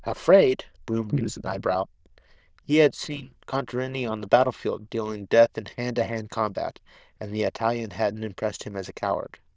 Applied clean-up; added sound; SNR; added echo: neural diffusion model UNIVERSE++.